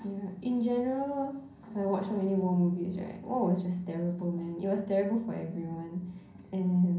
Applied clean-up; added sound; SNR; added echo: none; none; none; reverberation time 0.6 s.